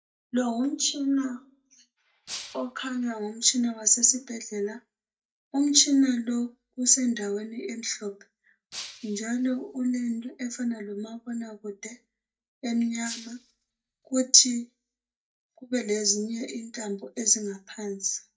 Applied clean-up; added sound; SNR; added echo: neural mask model DeepFilterNet 3.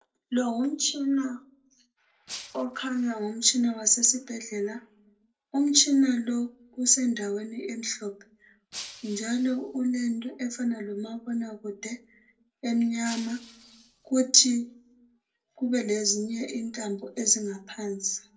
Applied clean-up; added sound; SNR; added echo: neural separator model SepFormer DNS4.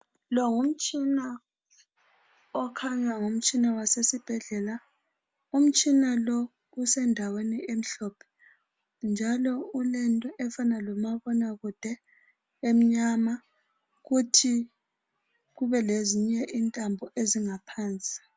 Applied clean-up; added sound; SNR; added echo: none; none; none; none.